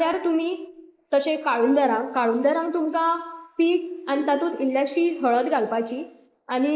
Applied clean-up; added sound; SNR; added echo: neural mask model Resemble Enhance denoiser.